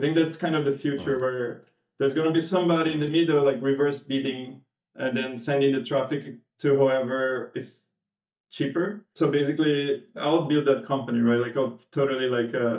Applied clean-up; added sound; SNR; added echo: neural mask model DeepFilterNet 3.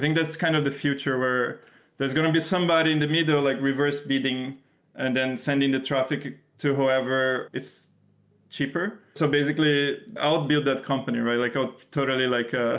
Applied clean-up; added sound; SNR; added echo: none; none; none; none.